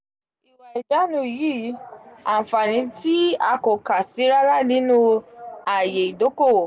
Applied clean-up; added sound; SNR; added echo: none; none; none; none.